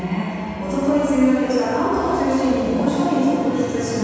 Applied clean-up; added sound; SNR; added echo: none; none; none; reverberation time 2.1 s.